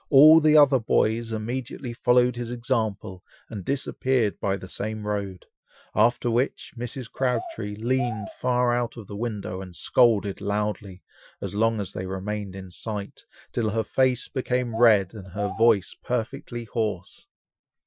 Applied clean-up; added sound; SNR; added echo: classical method Wiener filter.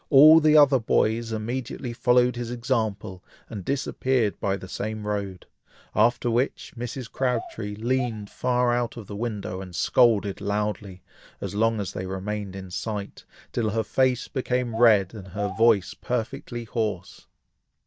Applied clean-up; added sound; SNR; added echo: neural mask model DeepFilterNet 3.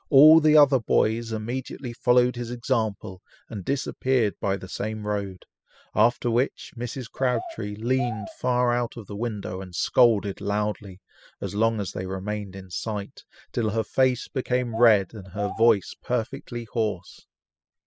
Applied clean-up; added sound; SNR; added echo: classical method spectral subtraction.